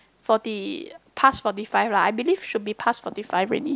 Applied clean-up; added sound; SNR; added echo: none; none; none; none.